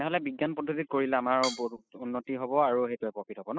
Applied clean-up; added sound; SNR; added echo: classical method spectral subtraction.